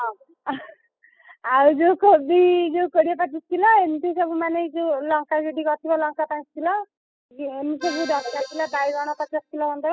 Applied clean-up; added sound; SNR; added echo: classical method spectral subtraction.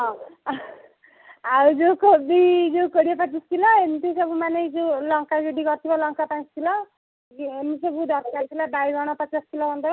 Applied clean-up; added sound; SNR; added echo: none; none; none; none.